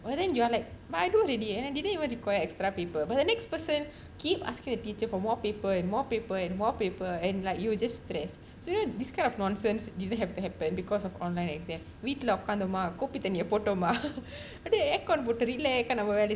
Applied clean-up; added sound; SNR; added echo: none; none; none; none.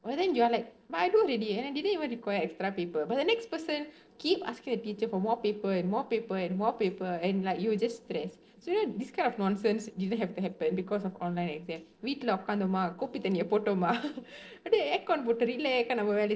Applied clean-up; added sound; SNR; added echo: neural separator model SepFormer DNS4.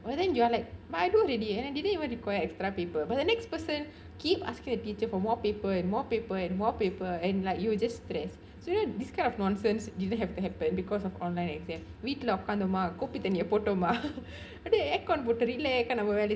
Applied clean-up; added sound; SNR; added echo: none; Printer; 19 dB; reverberation time 0.3 s.